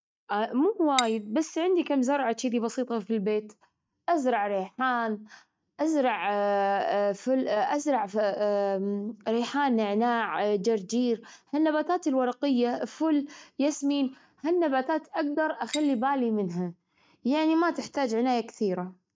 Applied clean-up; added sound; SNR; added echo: neural mask model RNNoise.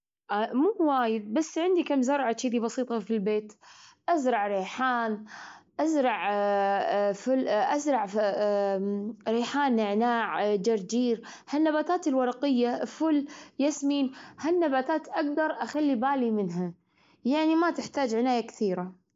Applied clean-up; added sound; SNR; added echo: neural mask model Resemble Enhance denoiser.